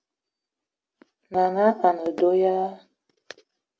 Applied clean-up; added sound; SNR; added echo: none; none; none; none.